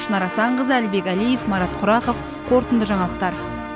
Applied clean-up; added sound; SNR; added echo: none; Trumpet; 12 dB; none.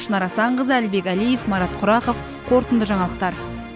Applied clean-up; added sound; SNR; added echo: none; none; none; none.